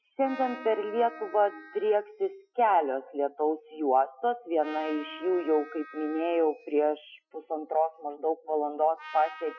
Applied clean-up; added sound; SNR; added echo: classical method Wiener filter.